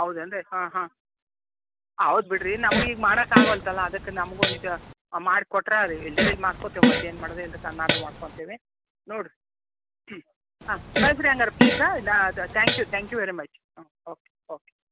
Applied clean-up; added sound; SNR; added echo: none; Fart; -2 dB; none.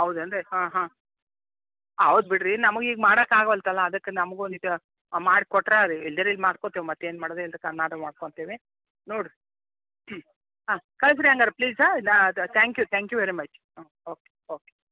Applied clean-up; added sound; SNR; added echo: none; none; none; none.